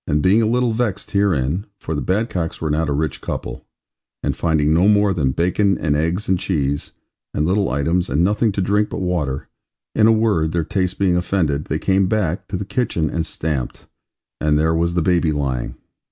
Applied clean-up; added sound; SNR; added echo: none; none; none; none.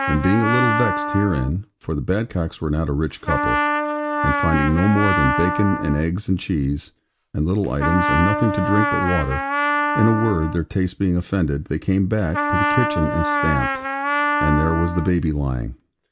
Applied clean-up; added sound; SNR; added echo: none; Trumpet; 3 dB; none.